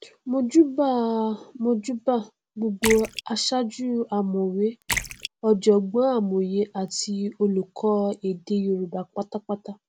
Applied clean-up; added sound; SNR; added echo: none; Splash, splatter; 11 dB; none.